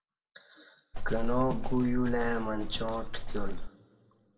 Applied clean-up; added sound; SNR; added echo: none; Livestock, farm animals, working animals; -3 dB; reverberation time 1.4 s.